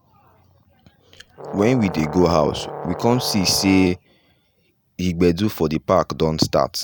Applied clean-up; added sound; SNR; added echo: none; Brass instrument; 11 dB; none.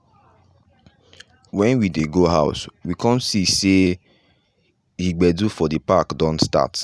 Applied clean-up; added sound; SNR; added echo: none; none; none; none.